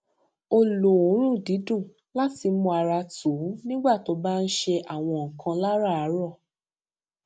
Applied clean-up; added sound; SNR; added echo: none; none; none; none.